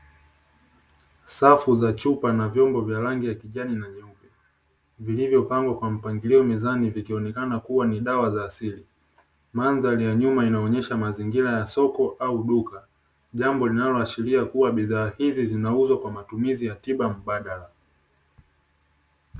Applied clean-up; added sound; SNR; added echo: none; none; none; none.